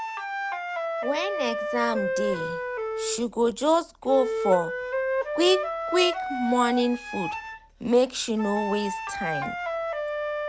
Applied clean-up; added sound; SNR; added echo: none; Wind instrument, woodwind instrument; 3 dB; none.